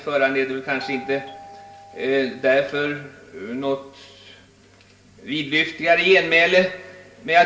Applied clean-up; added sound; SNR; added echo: none; Doorbell; 19 dB; reverberation time 0.4 s.